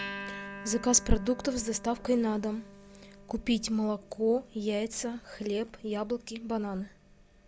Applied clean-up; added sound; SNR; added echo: none; Acoustic guitar; 16 dB; none.